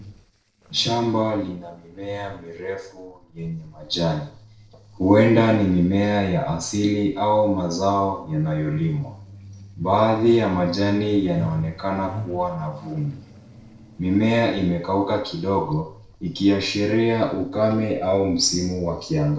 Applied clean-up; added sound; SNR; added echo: neural separator model SepFormer DNS4.